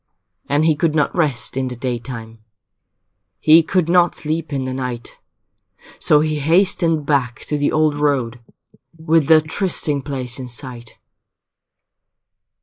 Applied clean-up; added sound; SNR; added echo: neural mask model Resemble Enhance denoiser.